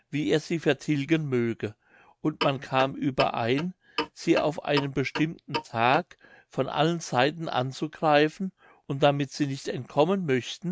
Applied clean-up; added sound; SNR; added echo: neural mask model RNNoise.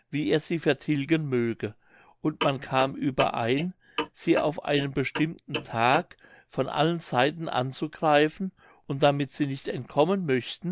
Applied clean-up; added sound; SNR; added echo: neural mask model Resemble Enhance denoiser.